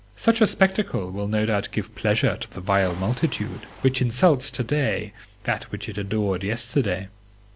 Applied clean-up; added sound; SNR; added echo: none; Waves, surf; 18 dB; none.